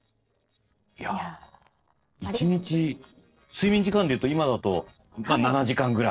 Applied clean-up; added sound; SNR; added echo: neural separator model SepFormer DNS4.